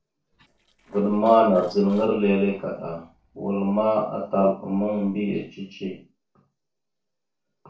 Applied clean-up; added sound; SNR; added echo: neural separator model SepFormer DNS4.